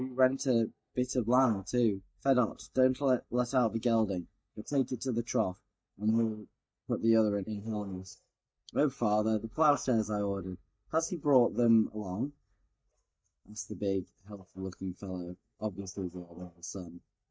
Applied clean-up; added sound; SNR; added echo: neural mask model DeepFilterNet 3.